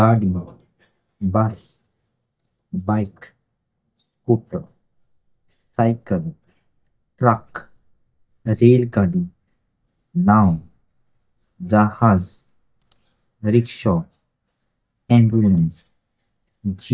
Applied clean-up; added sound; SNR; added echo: neural mask model DeepFilterNet 3.